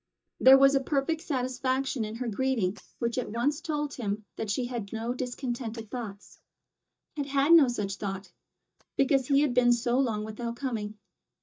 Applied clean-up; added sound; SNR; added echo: neural mask model DeepFilterNet 3.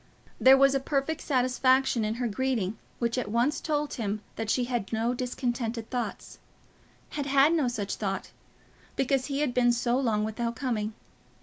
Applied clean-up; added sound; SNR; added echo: none; none; none; none.